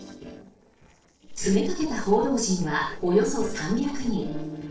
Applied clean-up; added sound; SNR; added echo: neural separator model SepFormer DNS4.